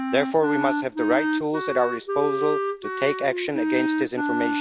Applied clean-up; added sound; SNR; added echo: none; Wind instrument, woodwind instrument; 1 dB; none.